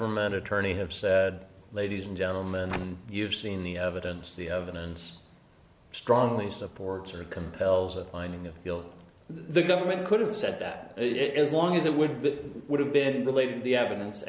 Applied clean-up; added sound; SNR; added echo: none; none; none; none.